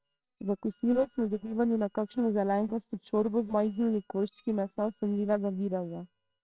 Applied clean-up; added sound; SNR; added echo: neural separator model SepFormer WHAMR!.